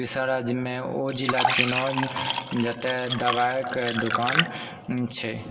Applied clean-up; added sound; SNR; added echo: none; Fill (with liquid); 0 dB; reverberation time 2.2 s.